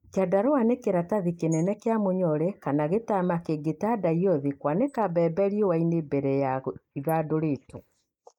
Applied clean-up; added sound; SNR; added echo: neural mask model Resemble Enhance denoiser.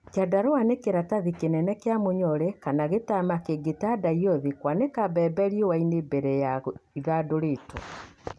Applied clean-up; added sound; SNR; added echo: none; none; none; none.